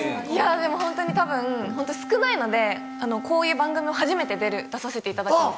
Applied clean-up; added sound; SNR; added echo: none; Wind instrument, woodwind instrument; 12 dB; none.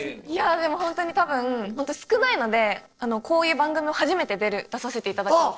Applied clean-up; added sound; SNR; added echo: neural separator model SepFormer DNS4.